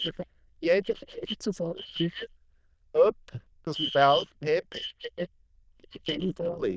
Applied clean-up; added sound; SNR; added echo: neural diffusion model UNIVERSE++.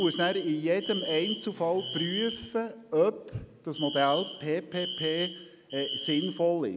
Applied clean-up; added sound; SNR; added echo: none; Alarm; 9 dB; none.